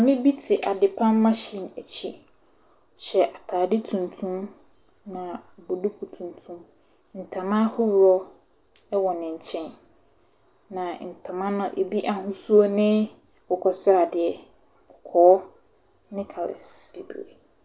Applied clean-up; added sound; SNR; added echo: none; none; none; none.